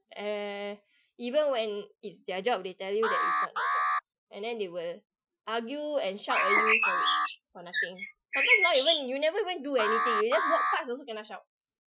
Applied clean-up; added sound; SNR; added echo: classical method Wiener filter.